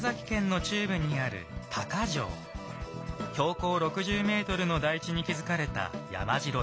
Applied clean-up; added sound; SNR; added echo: none; none; none; none.